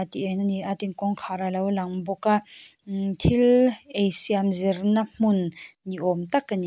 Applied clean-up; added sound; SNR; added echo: none; none; none; none.